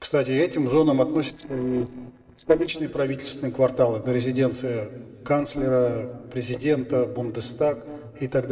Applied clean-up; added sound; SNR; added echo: neural separator model SepFormer DNS4.